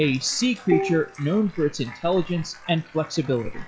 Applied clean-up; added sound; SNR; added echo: classical method log-MMSE.